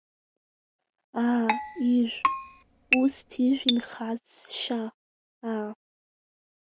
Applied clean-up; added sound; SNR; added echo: none; Keyboard (musical); 1 dB; none.